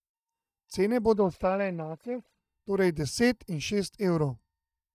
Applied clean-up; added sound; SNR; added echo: neural mask model DeepFilterNet 3.